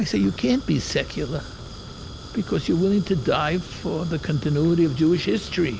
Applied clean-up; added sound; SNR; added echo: none; Fire; 14 dB; none.